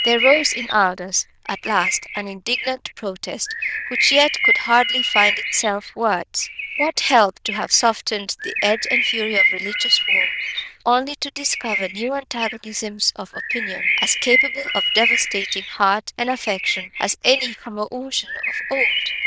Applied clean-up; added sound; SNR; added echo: neural diffusion model UNIVERSE++.